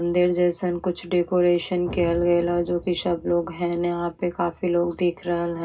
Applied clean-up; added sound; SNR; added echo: none; Explosion; 18 dB; reverberation time 0.2 s.